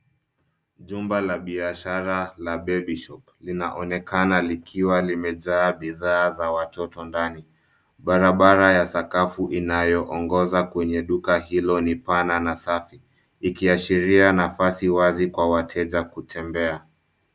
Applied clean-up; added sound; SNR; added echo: none; none; none; none.